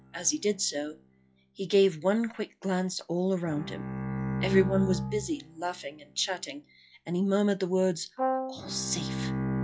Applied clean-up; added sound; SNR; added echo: classical method log-MMSE.